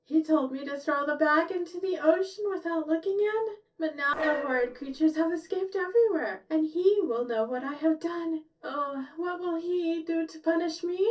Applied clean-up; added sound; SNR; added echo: neural separator model SepFormer DNS4.